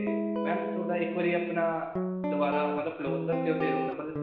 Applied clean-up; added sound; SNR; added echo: none; Guitar; 0 dB; reverberation time 0.9 s.